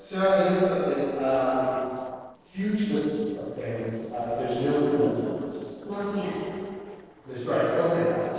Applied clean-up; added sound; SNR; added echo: neural separator model SepFormer DNS4.